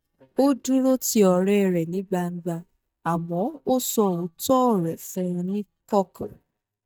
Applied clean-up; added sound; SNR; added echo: neural mask model DeepFilterNet 3.